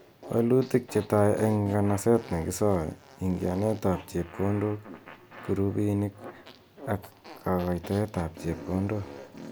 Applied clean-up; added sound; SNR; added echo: none; Fart; 18 dB; none.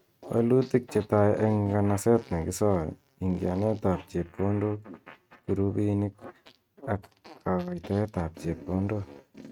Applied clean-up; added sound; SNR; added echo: neural mask model RNNoise.